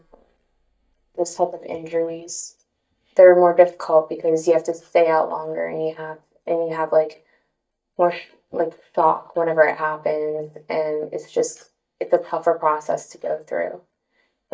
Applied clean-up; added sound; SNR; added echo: neural mask model DeepFilterNet 3.